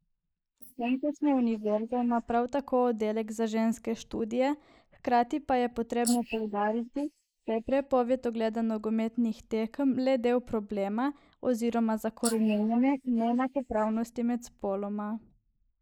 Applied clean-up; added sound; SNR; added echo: neural mask model Resemble Enhance denoiser.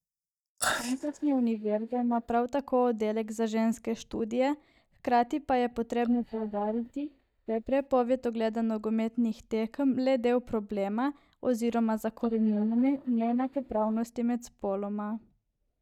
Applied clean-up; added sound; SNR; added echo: neural mask model DeepFilterNet 3.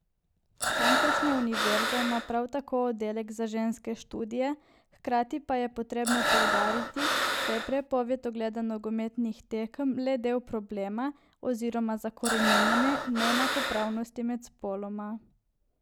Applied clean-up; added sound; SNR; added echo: none; Breathing; -3 dB; none.